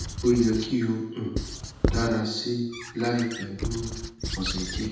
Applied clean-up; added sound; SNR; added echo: none; Squeak / Writing; 5 dB; reverberation time 0.9 s.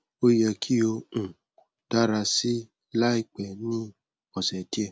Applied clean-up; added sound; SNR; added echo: none; none; none; none.